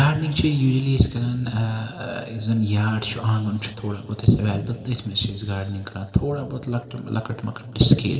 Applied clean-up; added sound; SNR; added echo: none; none; none; reverberation time 2.2 s.